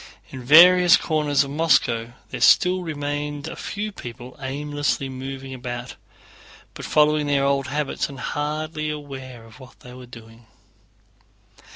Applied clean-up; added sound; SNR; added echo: none; none; none; none.